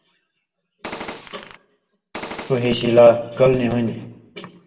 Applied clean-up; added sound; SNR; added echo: none; Gunshot, gunfire; 13 dB; reverberation time 0.6 s.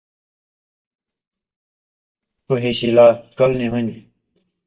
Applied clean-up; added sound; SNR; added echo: neural mask model DeepFilterNet 3.